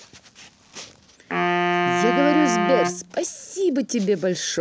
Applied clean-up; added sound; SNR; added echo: none; Wind instrument, woodwind instrument; 0 dB; none.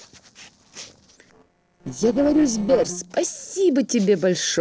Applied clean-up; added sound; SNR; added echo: neural separator model SepFormer DNS4.